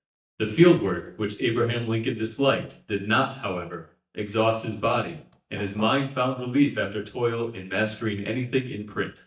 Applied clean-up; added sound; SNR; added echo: neural mask model DeepFilterNet 3.